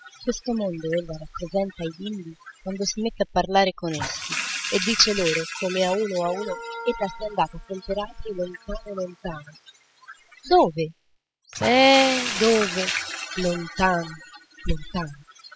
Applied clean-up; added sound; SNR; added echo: classical method spectral subtraction.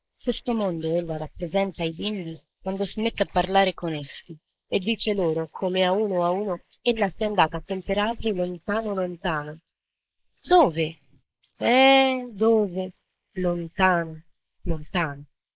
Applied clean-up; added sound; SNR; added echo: neural mask model Resemble Enhance denoiser.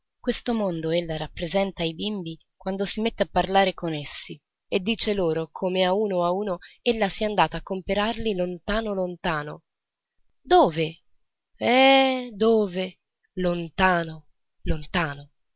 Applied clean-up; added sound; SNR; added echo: none; none; none; none.